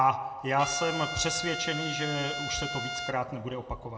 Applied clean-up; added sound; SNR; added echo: none; Trumpet; 5 dB; reverberation time 1.0 s.